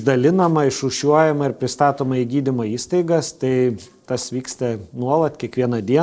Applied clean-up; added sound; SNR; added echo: neural separator model SepFormer DNS4.